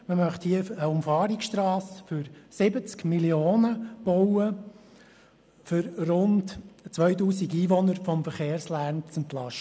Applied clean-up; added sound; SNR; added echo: none; none; none; none.